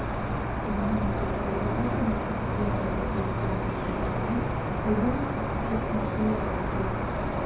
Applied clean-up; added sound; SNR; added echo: none; Cricket; -5 dB; reverberation time 0.6 s.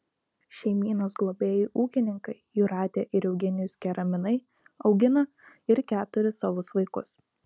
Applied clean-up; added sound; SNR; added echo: none; none; none; none.